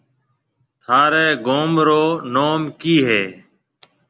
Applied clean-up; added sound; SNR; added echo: none; none; none; none.